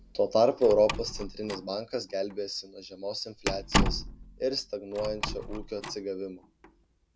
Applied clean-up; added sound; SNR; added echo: none; Slam; 5 dB; none.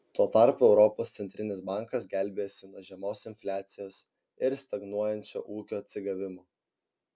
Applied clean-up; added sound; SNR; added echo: none; none; none; none.